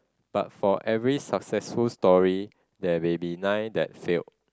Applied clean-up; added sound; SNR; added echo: none; none; none; none.